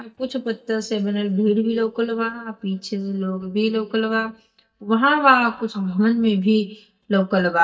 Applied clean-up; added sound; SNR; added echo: neural mask model DeepFilterNet 3.